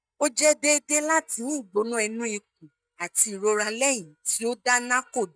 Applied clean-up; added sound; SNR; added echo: neural mask model DeepFilterNet 3.